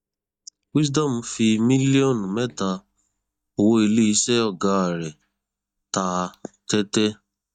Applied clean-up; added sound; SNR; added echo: neural mask model DeepFilterNet 3.